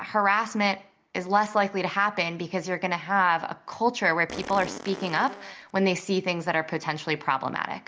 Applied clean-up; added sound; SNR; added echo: none; Fart; 13 dB; none.